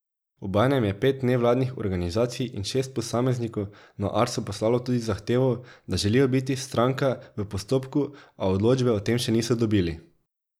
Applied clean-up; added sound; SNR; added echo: none; none; none; none.